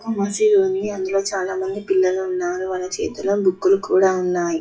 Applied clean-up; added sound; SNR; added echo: classical method WPE with log-MMSE.